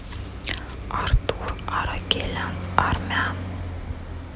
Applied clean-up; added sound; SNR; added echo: none; Traffic noise, roadway noise; 6 dB; none.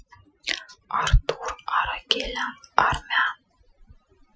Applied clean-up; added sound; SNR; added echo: classical method Wiener filter.